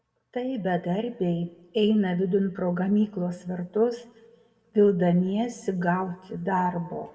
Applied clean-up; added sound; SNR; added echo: none; none; none; reverberation time 0.8 s.